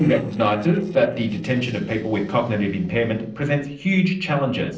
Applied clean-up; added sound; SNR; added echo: neural separator model SepFormer DNS4.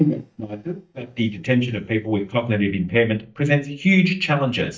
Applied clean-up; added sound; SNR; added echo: neural mask model DeepFilterNet 3.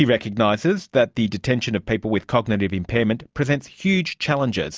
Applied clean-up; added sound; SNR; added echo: none; none; none; none.